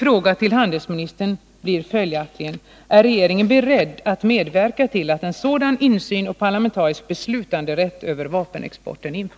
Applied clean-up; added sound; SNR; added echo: none; none; none; none.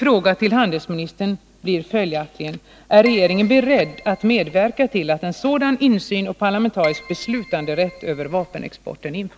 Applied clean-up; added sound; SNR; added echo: none; Keyboard (musical); 17 dB; none.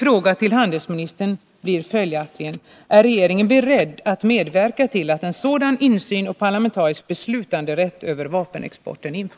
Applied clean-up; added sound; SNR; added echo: neural mask model Resemble Enhance denoiser.